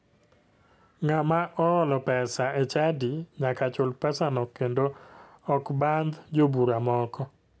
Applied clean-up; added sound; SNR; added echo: none; none; none; none.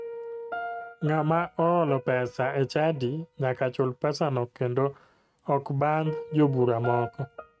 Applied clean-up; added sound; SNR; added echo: neural mask model RNNoise.